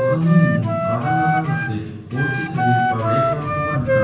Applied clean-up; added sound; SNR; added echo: none; Wind instrument, woodwind instrument; 1 dB; reverberation time 1.0 s.